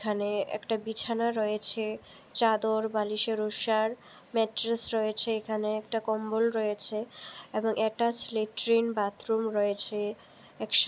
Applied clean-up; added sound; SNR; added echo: none; none; none; none.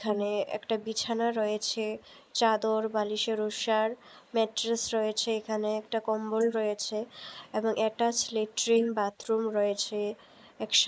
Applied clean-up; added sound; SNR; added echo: neural mask model Resemble Enhance denoiser.